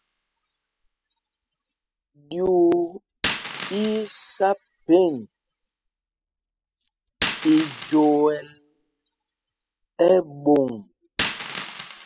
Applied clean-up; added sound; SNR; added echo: classical method spectral subtraction.